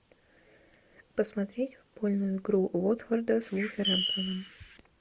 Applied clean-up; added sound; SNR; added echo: none; Bird; 2 dB; none.